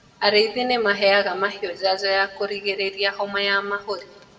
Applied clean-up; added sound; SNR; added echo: none; none; none; reverberation time 1.2 s.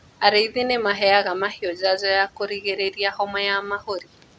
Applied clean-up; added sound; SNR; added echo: none; none; none; none.